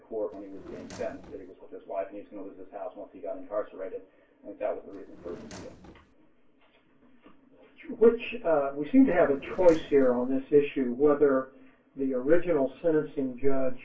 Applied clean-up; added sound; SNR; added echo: none; Drawer open or close; 20 dB; reverberation time 0.2 s.